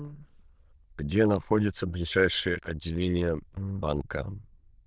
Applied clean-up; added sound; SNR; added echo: neural diffusion model UNIVERSE++.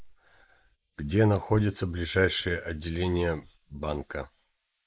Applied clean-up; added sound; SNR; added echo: neural mask model Resemble Enhance denoiser.